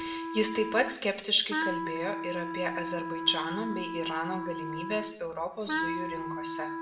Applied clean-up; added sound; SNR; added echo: none; Wind instrument, woodwind instrument; 3 dB; reverberation time 0.7 s.